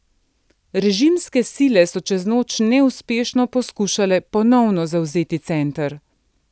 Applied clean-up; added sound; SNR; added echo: none; none; none; none.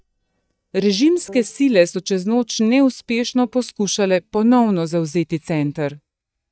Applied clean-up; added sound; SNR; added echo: neural mask model DeepFilterNet 3.